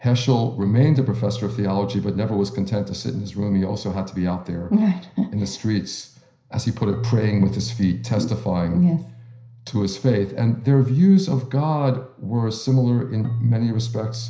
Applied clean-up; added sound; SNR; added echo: none; Keyboard (musical); 11 dB; reverberation time 0.5 s.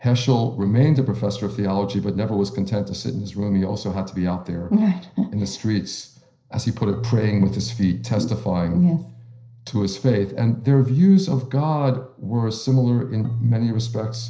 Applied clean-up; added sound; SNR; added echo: neural separator model SepFormer DNS4.